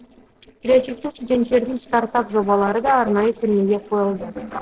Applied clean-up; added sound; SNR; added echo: neural separator model SepFormer DNS4.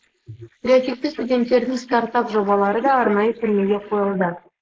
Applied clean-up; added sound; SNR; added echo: neural mask model Resemble Enhance denoiser.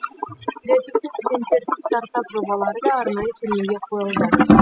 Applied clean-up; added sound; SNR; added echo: classical method spectral subtraction.